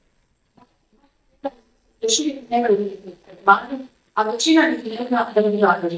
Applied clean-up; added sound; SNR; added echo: neural mask model DeepFilterNet 3.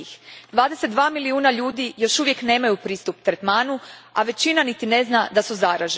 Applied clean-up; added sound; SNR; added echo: none; none; none; none.